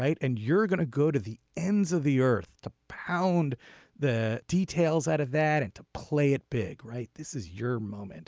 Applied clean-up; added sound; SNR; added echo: none; none; none; none.